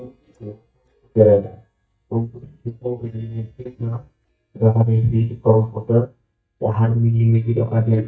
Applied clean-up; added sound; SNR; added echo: neural mask model DeepFilterNet 3.